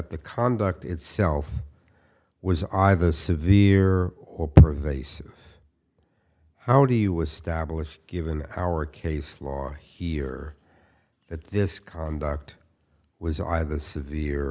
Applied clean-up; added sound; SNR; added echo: none; none; none; none.